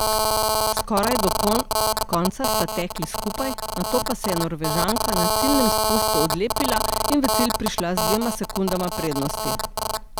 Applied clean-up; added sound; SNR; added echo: none; Telephone; -2 dB; none.